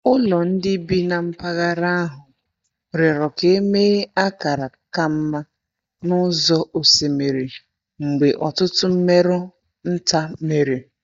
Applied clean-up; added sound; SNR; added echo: neural mask model DeepFilterNet 3.